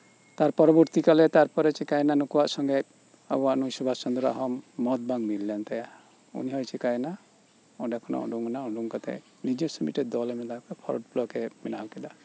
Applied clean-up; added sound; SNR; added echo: none; none; none; none.